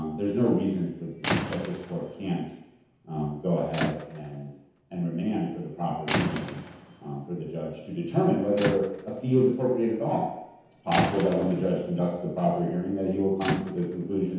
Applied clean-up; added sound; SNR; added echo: none; Squeak / Rattle / Slam; 8 dB; reverberation time 0.9 s.